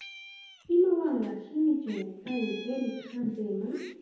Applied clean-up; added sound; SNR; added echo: none; Meow; 20 dB; reverberation time 1.0 s.